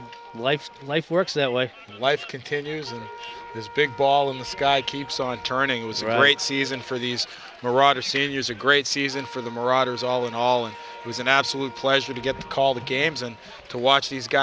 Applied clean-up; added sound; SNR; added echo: none; Wind instrument, woodwind instrument; 19 dB; none.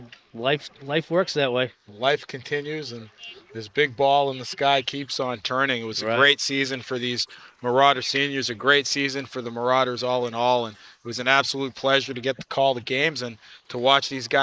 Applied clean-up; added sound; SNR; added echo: neural mask model Resemble Enhance denoiser.